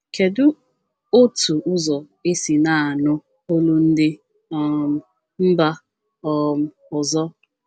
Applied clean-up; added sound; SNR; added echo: none; none; none; none.